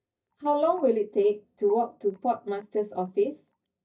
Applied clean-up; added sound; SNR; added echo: neural mask model DeepFilterNet 3.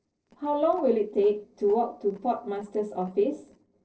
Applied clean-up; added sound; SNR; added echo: neural separator model SepFormer DNS4.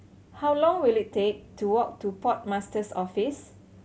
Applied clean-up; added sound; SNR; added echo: none; none; none; none.